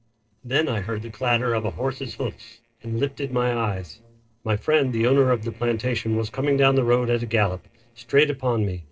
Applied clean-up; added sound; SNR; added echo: neural separator model SepFormer DNS4.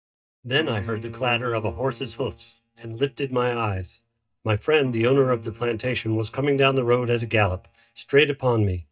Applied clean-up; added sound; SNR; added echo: neural mask model DeepFilterNet 3.